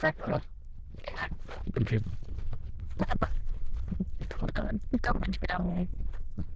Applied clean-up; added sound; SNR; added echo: neural diffusion model UNIVERSE++.